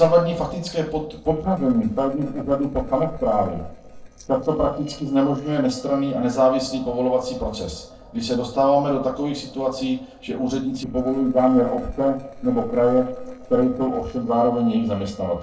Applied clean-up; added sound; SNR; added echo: neural separator model SepFormer DNS4.